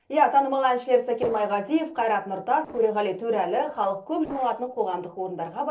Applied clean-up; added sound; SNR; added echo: neural separator model SepFormer DNS4.